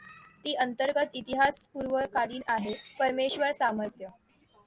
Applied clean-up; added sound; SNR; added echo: none; none; none; none.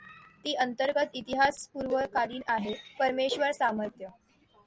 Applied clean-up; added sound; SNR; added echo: none; Cowbell; 14 dB; none.